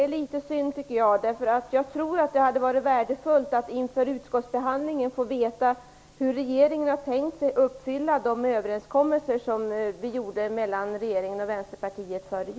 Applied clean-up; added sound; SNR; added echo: none; none; none; none.